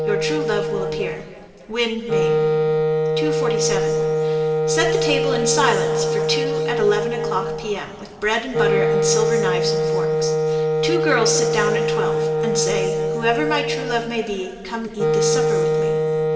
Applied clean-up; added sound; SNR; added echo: none; Wind instrument, woodwind instrument; -4 dB; reverberation time 2.4 s.